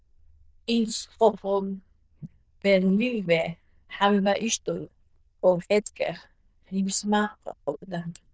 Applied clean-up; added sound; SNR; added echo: neural diffusion model UNIVERSE++.